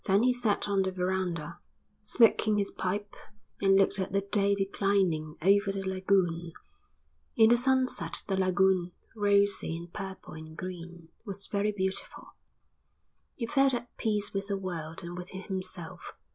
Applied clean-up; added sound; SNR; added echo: none; none; none; none.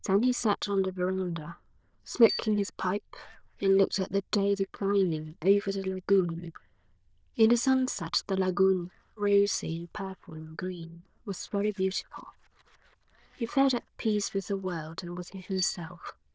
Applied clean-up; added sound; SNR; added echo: neural diffusion model UNIVERSE++.